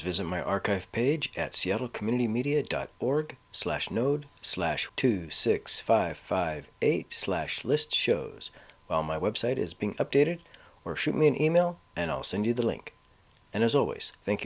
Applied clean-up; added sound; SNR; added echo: none; none; none; none.